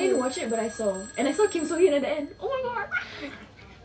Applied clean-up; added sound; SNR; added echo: none; Telephone; 16 dB; none.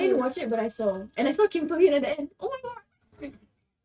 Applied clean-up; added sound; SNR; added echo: neural mask model RNNoise.